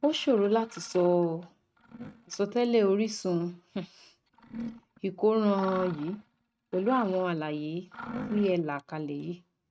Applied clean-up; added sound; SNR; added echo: neural mask model RNNoise.